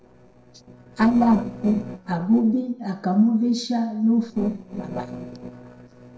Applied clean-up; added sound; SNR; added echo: neural separator model SepFormer DNS4.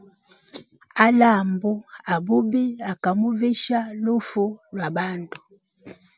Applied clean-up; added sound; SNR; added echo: none; none; none; none.